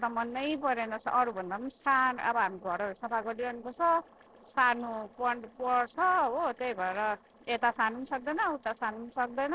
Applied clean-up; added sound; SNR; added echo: neural separator model SepFormer DNS4.